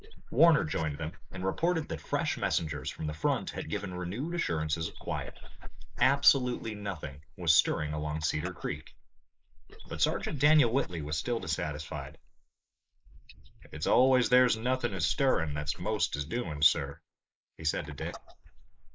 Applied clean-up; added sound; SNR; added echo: neural mask model Resemble Enhance denoiser.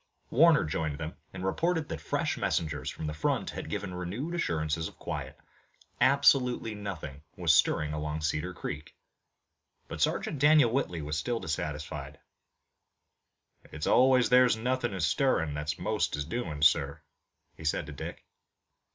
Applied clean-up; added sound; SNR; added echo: none; none; none; none.